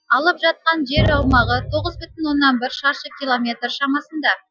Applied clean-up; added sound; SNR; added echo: classical method Wiener filter.